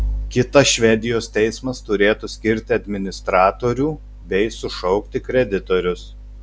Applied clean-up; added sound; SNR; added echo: none; none; none; none.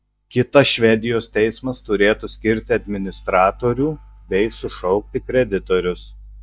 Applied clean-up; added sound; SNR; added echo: neural mask model DeepFilterNet 3.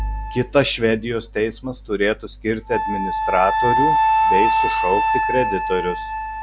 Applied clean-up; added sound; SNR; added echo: none; Wind instrument, woodwind instrument; -1 dB; none.